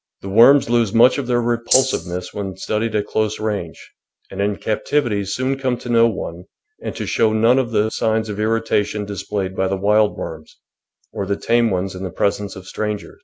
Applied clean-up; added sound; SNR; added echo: none; Rattle (instrument); 2 dB; none.